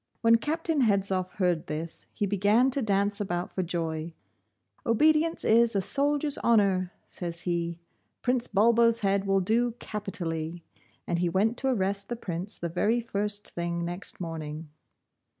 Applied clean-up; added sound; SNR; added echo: none; none; none; none.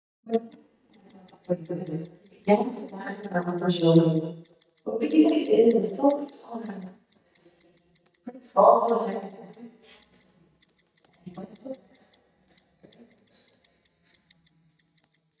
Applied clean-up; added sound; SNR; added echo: neural mask model DeepFilterNet 3.